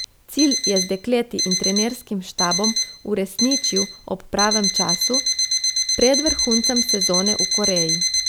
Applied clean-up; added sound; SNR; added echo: none; Alarm; -1 dB; none.